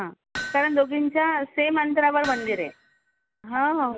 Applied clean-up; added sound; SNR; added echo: none; Hammer; 14 dB; none.